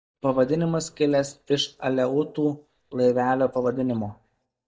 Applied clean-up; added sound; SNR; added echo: neural mask model DeepFilterNet 3.